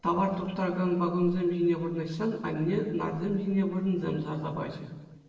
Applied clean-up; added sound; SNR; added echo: neural separator model SepFormer DNS4.